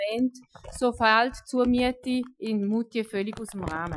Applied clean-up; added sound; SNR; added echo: classical method Wiener filter.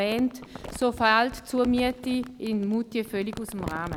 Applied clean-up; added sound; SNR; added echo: none; Crumpling, crinkling; 15 dB; none.